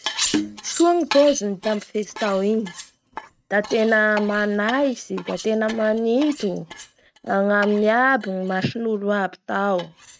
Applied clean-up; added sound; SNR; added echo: neural mask model RNNoise.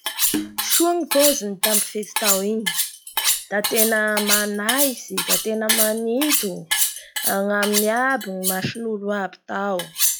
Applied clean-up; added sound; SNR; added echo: classical method log-MMSE.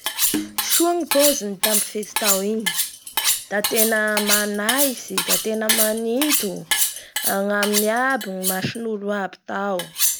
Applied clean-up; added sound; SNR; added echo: none; Cutlery, silverware; 0 dB; none.